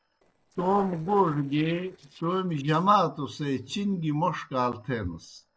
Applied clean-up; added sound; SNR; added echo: neural separator model SepFormer DNS4.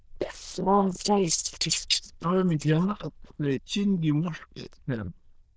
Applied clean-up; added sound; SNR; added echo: neural diffusion model UNIVERSE++.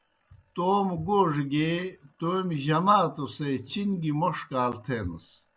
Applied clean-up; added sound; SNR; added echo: none; none; none; none.